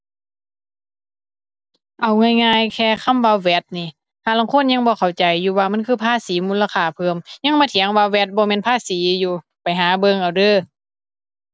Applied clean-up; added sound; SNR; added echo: none; none; none; none.